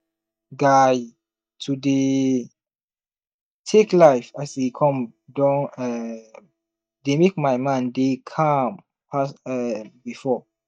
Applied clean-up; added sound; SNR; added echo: neural mask model DeepFilterNet 3.